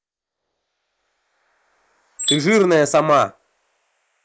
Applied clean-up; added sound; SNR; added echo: neural mask model Resemble Enhance denoiser.